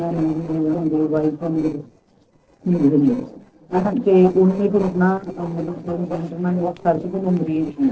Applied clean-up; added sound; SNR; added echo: neural separator model SepFormer DNS4.